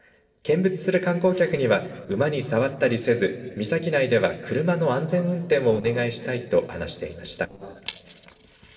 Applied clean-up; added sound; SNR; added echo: neural separator model SepFormer DNS4.